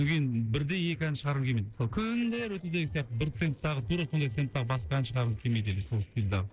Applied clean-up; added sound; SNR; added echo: neural separator model SepFormer DNS4.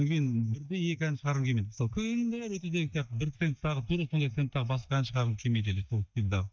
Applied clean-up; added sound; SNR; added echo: neural mask model DeepFilterNet 3.